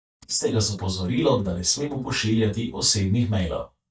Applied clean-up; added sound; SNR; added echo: neural mask model DeepFilterNet 3.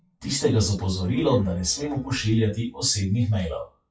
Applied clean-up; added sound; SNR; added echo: classical method WPE with log-MMSE.